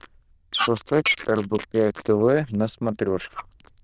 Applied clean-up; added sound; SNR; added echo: neural diffusion model UNIVERSE++.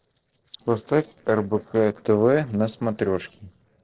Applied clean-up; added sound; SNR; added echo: neural separator model SepFormer DNS4.